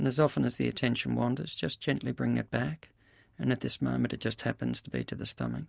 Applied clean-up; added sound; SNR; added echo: none; none; none; none.